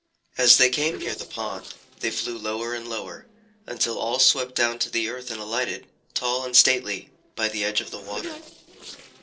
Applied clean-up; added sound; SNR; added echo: neural separator model SepFormer DNS4.